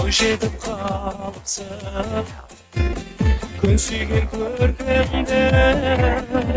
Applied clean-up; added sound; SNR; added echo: neural mask model RNNoise.